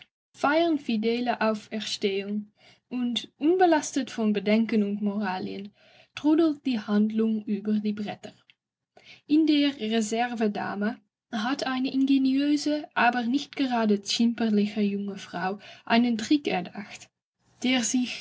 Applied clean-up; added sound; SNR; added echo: none; none; none; none.